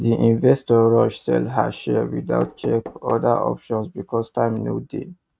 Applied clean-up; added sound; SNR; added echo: neural mask model RNNoise.